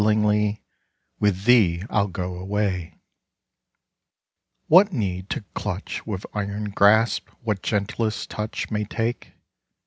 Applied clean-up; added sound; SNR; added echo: none; none; none; none.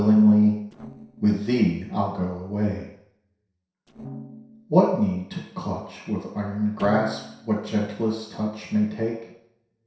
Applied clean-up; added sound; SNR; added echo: neural separator model SepFormer DNS4.